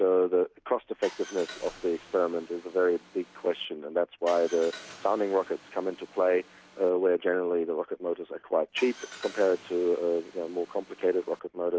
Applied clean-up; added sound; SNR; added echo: none; Car; 19 dB; none.